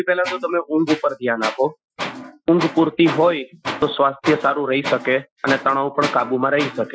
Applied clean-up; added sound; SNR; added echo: classical method Wiener filter.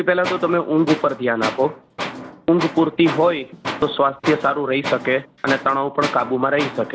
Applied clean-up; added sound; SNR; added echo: none; Tools; 10 dB; none.